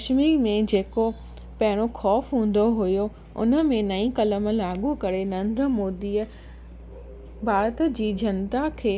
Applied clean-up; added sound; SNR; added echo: none; Musical instrument; 17 dB; none.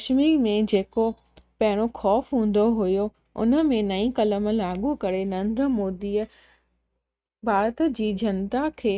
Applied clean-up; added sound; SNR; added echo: neural mask model RNNoise.